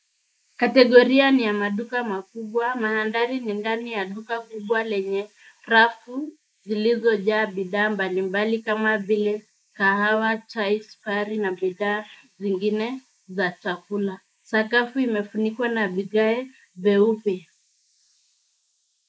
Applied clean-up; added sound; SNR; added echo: neural mask model Resemble Enhance denoiser.